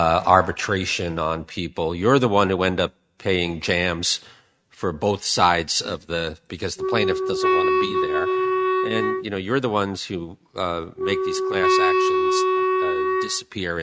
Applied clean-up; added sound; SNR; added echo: neural mask model RNNoise.